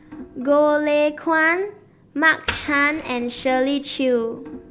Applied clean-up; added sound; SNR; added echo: none; Wood; 17 dB; none.